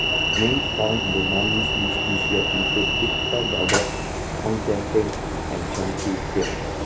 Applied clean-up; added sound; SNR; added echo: none; Train; -3 dB; none.